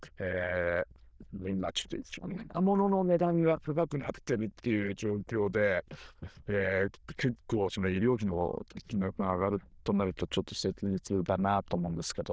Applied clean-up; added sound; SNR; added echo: neural diffusion model UNIVERSE++.